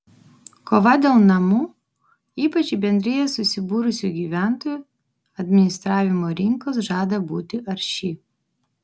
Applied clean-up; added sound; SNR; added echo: none; none; none; none.